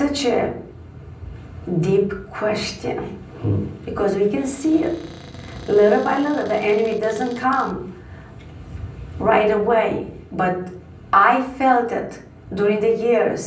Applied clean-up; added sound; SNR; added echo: none; Cupboard open or close; 20 dB; reverberation time 0.6 s.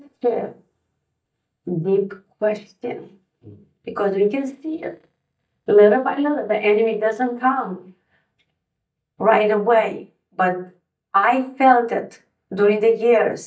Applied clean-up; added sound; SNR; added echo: neural mask model DeepFilterNet 3.